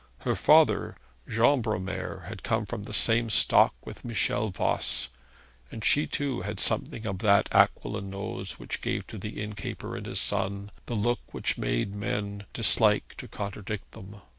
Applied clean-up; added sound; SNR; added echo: none; none; none; none.